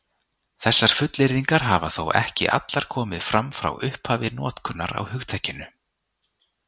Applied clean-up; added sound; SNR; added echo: none; none; none; none.